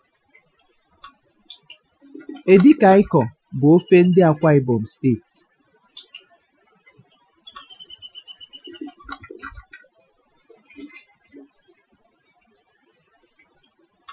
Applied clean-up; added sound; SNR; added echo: classical method Wiener filter.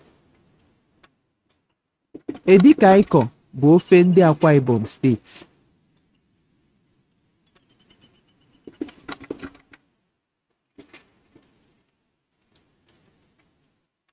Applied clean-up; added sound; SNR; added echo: neural mask model RNNoise.